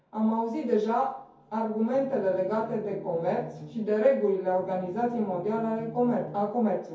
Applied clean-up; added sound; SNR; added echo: none; Bass guitar; 15 dB; reverberation time 0.6 s.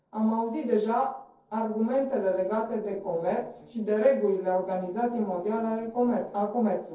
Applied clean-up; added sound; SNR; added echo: neural separator model SepFormer DNS4.